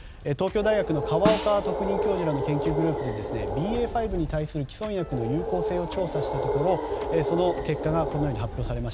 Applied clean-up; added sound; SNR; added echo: none; Animal + Snare drum; 3 dB; none.